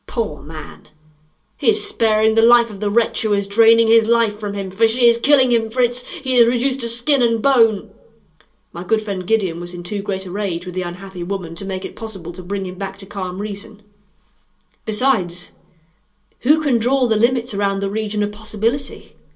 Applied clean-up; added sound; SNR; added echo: none; none; none; reverberation time 0.2 s.